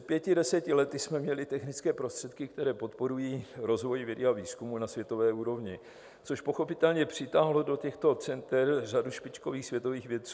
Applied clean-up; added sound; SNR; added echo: none; none; none; none.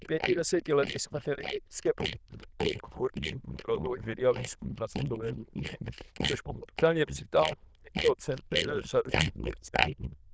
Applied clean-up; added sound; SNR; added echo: neural diffusion model UNIVERSE++.